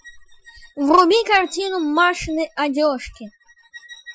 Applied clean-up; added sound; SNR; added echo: classical method Wiener filter.